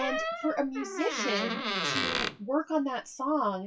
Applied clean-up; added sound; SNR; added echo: classical method WPE with log-MMSE.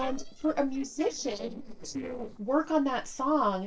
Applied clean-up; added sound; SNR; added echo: neural separator model SepFormer DNS4.